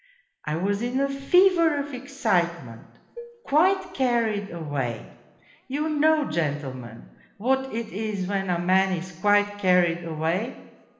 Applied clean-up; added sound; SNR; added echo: none; Dishes, pots, and pans; 18 dB; reverberation time 1.1 s.